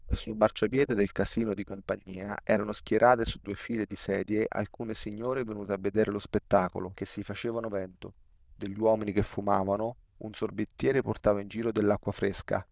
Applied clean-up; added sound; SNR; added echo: neural diffusion model UNIVERSE++.